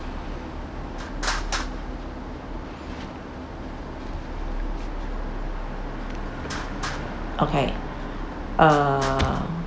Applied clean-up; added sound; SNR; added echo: none; Traffic noise, roadway noise; 12 dB; none.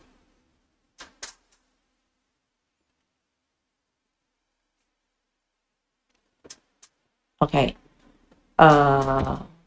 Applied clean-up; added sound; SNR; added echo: neural mask model RNNoise.